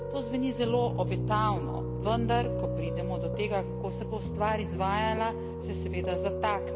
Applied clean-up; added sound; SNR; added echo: none; Piano; 1 dB; none.